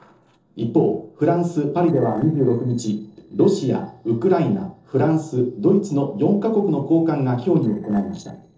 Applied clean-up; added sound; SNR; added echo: neural separator model SepFormer DNS4.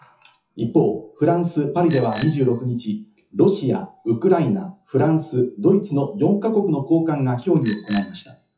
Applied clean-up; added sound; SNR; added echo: classical method WPE with log-MMSE.